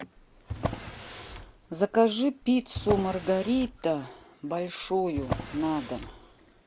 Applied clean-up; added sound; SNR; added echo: none; Drawer open or close; 9 dB; none.